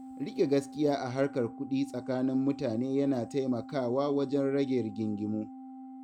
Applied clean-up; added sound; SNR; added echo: none; Organ; 14 dB; none.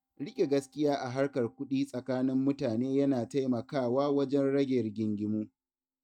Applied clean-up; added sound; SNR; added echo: neural mask model DeepFilterNet 3.